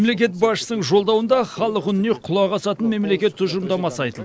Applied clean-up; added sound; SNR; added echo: none; none; none; none.